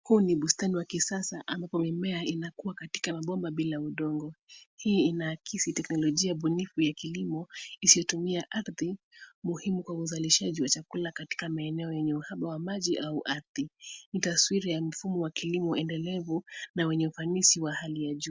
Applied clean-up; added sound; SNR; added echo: none; none; none; none.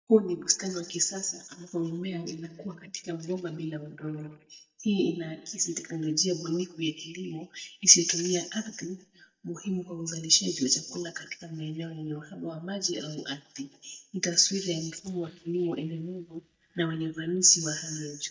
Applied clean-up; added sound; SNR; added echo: neural mask model DeepFilterNet 3.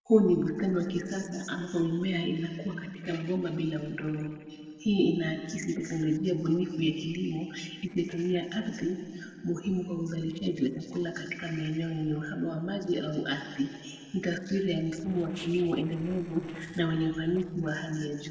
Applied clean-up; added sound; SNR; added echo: neural separator model SepFormer DNS4.